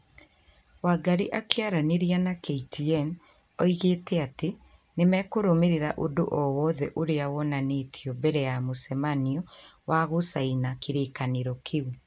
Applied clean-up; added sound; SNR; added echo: none; none; none; none.